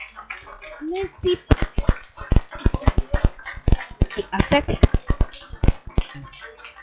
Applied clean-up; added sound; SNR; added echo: classical method log-MMSE.